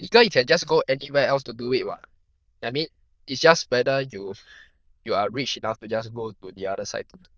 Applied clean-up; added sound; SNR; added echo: neural diffusion model UNIVERSE++.